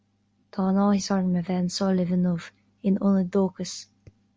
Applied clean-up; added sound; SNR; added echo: none; none; none; none.